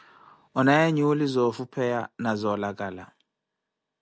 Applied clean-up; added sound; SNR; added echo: none; none; none; none.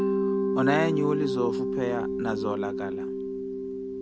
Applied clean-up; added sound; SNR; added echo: none; Mallet percussion; -2 dB; none.